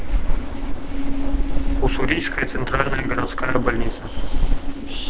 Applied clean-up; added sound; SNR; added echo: neural separator model SepFormer DNS4.